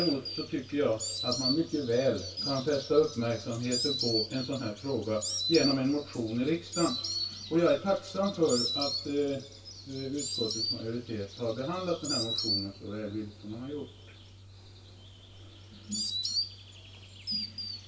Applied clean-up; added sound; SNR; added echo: none; Insect; 5 dB; reverberation time 0.2 s.